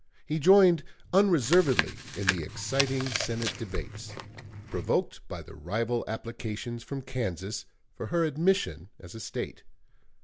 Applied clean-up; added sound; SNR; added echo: none; Chewing, mastication; 6 dB; none.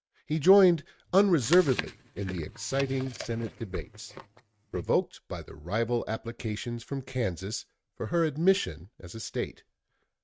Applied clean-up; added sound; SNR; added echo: neural mask model RNNoise.